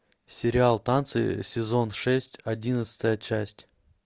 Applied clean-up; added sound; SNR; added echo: none; none; none; none.